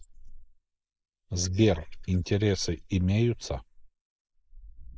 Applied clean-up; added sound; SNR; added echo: neural mask model Resemble Enhance denoiser.